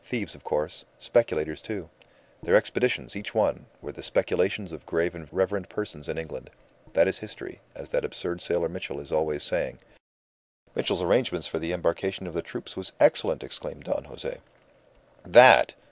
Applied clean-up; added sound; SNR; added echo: none; none; none; none.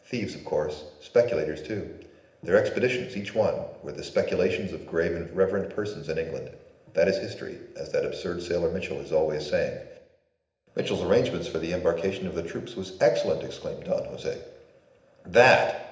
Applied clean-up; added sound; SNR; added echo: none; none; none; reverberation time 0.8 s.